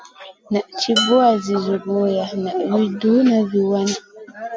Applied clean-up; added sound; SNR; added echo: none; Dishes, pots, and pans; 12 dB; none.